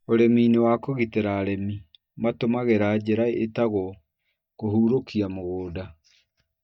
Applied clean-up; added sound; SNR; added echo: neural mask model DeepFilterNet 3.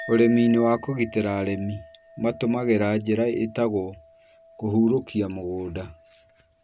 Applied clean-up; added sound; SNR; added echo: none; Chink, clink; 19 dB; none.